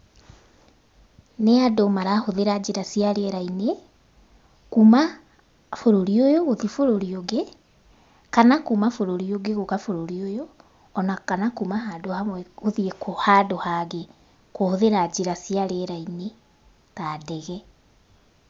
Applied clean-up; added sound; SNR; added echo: none; none; none; none.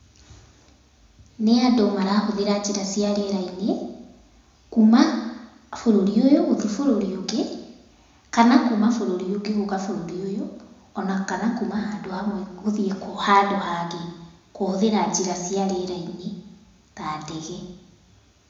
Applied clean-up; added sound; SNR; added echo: none; none; none; reverberation time 0.9 s.